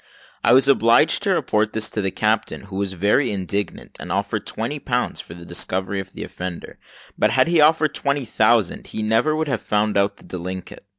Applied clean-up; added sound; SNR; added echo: none; none; none; none.